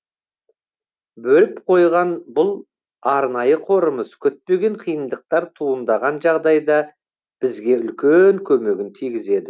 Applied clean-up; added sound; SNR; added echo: none; none; none; none.